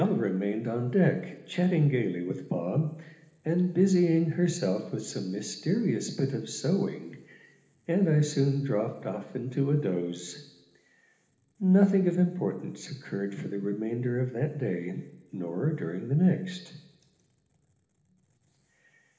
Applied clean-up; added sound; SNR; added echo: none; none; none; reverberation time 1.0 s.